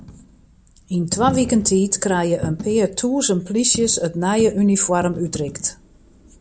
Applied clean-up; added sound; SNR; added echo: none; Coin (dropping); 14 dB; none.